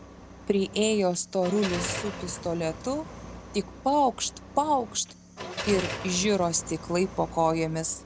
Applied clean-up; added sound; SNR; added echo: none; Car; 11 dB; none.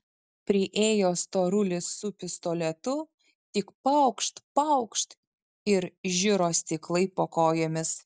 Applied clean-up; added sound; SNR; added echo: none; none; none; none.